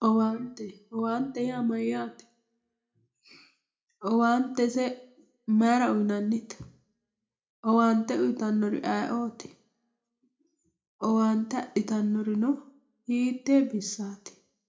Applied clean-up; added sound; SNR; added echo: none; none; none; reverberation time 0.3 s.